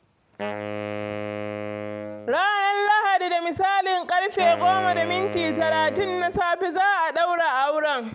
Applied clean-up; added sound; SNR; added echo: none; Wind instrument, woodwind instrument; 10 dB; none.